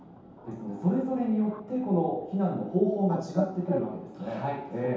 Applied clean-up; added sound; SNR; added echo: none; Bird; 12 dB; reverberation time 0.8 s.